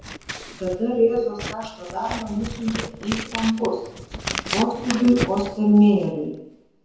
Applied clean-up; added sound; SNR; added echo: none; Scissors; 10 dB; reverberation time 0.9 s.